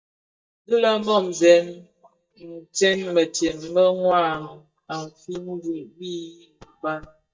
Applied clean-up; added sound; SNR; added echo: neural mask model DeepFilterNet 3.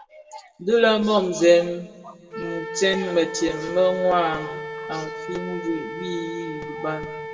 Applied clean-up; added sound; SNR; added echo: none; Wind instrument, woodwind instrument; 11 dB; reverberation time 1.7 s.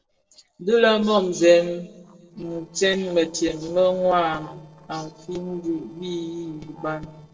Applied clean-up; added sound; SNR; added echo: neural separator model SepFormer DNS4.